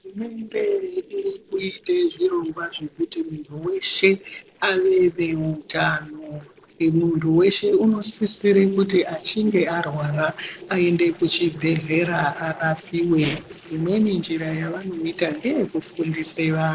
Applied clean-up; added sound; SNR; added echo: neural separator model SepFormer DNS4.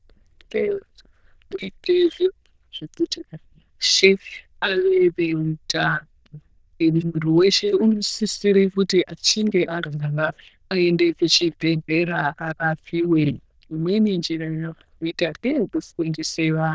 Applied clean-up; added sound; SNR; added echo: neural diffusion model UNIVERSE++.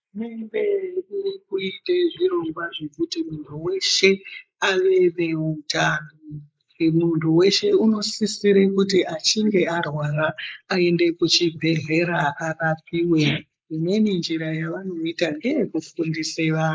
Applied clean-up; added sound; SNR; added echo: neural mask model Resemble Enhance denoiser.